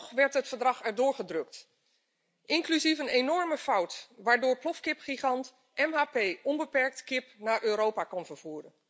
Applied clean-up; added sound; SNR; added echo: none; none; none; none.